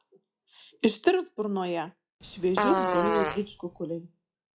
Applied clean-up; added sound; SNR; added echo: classical method log-MMSE.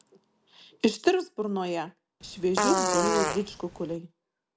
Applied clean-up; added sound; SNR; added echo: none; Fart; -1 dB; none.